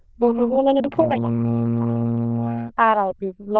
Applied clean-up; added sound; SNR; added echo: neural diffusion model UNIVERSE++.